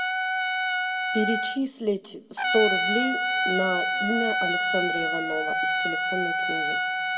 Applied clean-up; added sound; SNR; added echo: none; Trumpet; -4 dB; reverberation time 1.5 s.